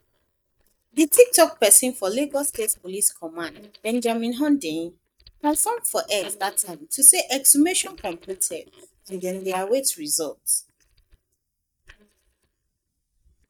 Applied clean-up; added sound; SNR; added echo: neural mask model DeepFilterNet 3.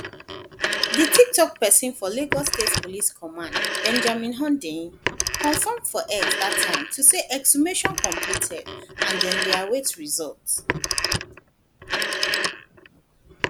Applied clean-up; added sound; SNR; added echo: none; Telephone; 3 dB; none.